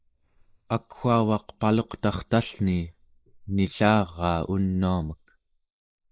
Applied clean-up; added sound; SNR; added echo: neural mask model Resemble Enhance denoiser.